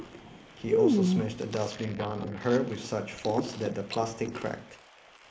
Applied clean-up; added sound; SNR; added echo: neural mask model Resemble Enhance denoiser.